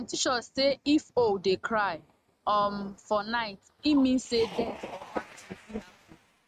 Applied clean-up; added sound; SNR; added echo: neural mask model RNNoise.